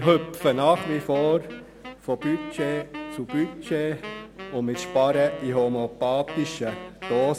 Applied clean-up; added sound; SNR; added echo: none; Wind instrument, woodwind instrument; 14 dB; none.